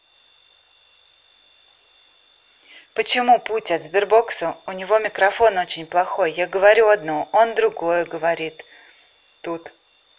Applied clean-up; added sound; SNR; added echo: none; none; none; none.